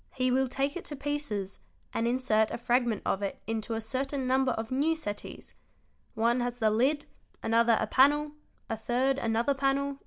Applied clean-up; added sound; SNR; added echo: none; none; none; none.